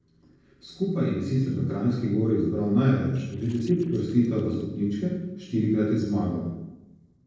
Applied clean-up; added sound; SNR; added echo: neural separator model SepFormer DNS4.